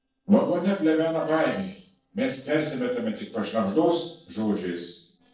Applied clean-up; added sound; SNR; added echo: neural separator model SepFormer DNS4.